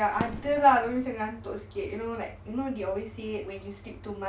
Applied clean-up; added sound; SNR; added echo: none; Fireworks; 14 dB; none.